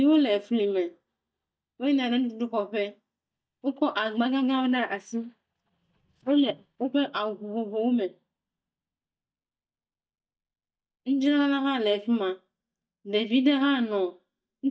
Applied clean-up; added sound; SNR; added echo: neural mask model DeepFilterNet 3.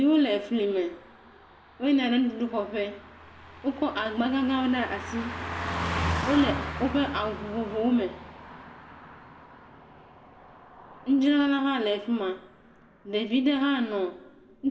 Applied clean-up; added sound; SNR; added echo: none; Car passing by; 10 dB; reverberation time 1.2 s.